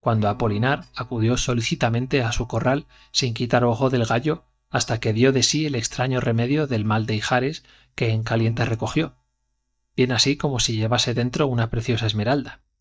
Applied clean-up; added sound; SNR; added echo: neural mask model DeepFilterNet 3.